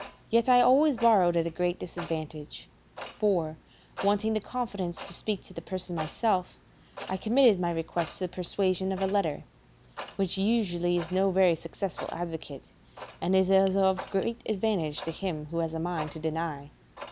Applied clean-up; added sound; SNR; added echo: none; Clock; 18 dB; none.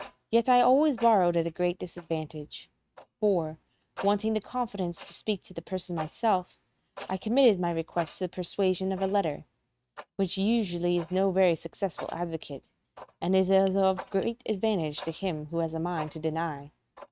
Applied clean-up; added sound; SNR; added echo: neural mask model RNNoise.